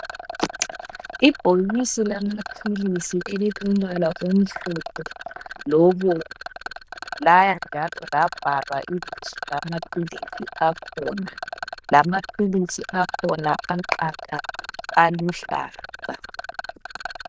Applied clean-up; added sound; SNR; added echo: neural diffusion model UNIVERSE++.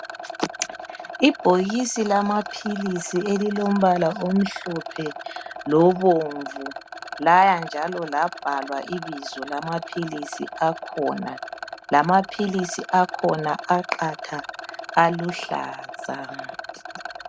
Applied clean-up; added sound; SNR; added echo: none; Rattle; 12 dB; none.